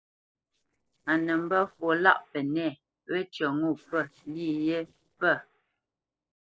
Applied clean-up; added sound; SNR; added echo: neural separator model SepFormer DNS4.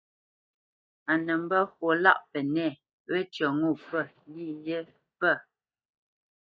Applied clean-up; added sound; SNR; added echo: neural mask model DeepFilterNet 3.